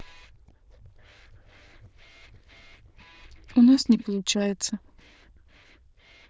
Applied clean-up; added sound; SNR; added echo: neural diffusion model UNIVERSE++.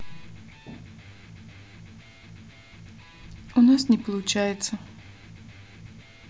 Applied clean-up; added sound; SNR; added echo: none; Electric guitar; 19 dB; none.